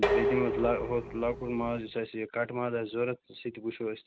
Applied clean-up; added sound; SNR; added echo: none; Dishes, pots, and pans; 1 dB; none.